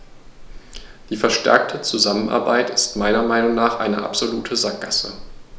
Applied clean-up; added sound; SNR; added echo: none; Meow / Purr; 19 dB; none.